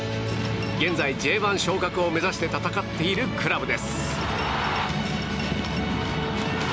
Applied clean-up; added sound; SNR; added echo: none; Coin (dropping) / Glass; 19 dB; none.